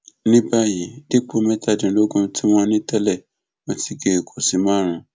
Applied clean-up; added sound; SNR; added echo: none; none; none; none.